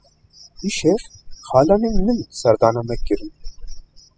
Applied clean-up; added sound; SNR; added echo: classical method spectral subtraction.